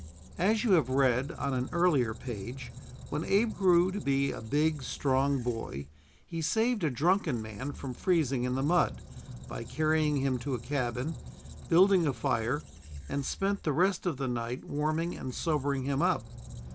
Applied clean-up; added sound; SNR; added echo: none; Squeak; 15 dB; none.